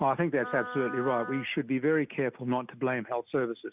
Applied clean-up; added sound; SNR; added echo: none; Wind instrument, woodwind instrument; 12 dB; none.